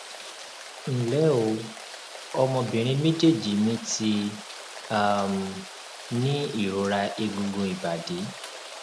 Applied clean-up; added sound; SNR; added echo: none; Rain; 14 dB; none.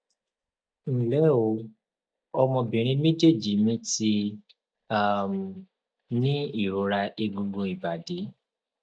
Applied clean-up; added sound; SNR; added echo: neural mask model DeepFilterNet 3.